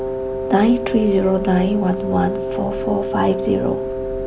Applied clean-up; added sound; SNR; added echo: none; Wind instrument, woodwind instrument; 4 dB; none.